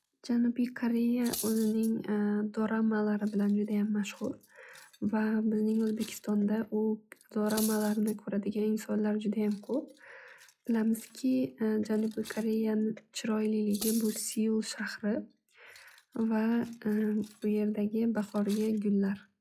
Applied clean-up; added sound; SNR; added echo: classical method log-MMSE.